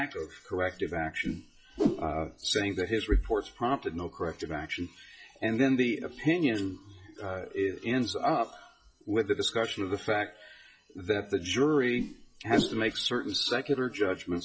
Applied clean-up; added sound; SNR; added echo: classical method WPE with log-MMSE.